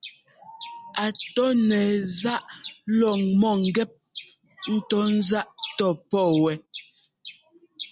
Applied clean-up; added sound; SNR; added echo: none; none; none; none.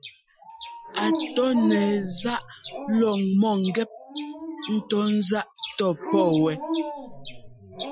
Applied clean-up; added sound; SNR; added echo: classical method Wiener filter.